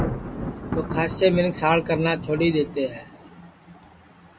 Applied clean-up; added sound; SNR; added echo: none; Thunder; 8 dB; none.